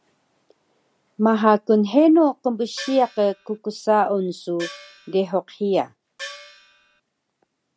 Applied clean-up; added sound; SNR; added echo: none; Gong; 17 dB; none.